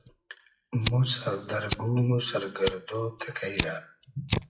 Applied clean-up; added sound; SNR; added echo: classical method WPE with log-MMSE.